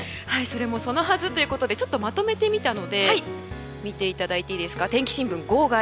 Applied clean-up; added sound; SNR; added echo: none; none; none; none.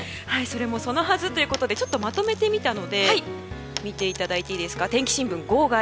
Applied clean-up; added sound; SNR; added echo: none; Coin (dropping); 16 dB; none.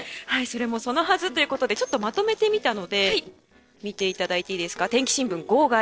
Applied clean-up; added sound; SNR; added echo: neural separator model SepFormer DNS4.